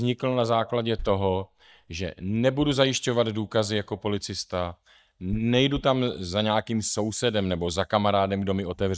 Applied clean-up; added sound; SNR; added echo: neural mask model DeepFilterNet 3.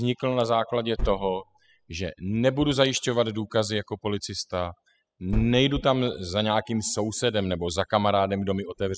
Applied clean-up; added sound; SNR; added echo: classical method spectral subtraction.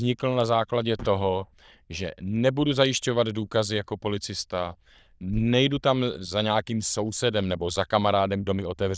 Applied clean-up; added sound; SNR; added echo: neural diffusion model UNIVERSE++.